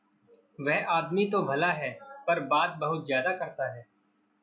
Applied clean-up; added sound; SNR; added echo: none; none; none; none.